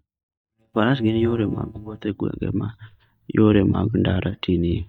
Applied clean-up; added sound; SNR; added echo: neural mask model DeepFilterNet 3.